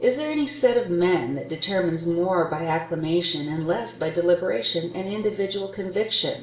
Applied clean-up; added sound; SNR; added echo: none; none; none; reverberation time 0.9 s.